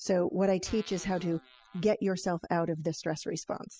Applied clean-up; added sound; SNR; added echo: classical method spectral subtraction.